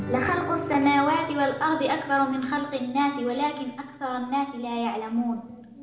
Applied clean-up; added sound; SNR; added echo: none; Guitar; 13 dB; reverberation time 0.9 s.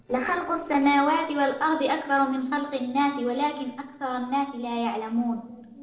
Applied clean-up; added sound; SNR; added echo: neural separator model SepFormer DNS4.